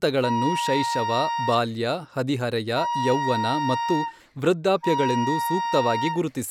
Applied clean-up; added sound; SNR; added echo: none; Wind instrument, woodwind instrument; 3 dB; none.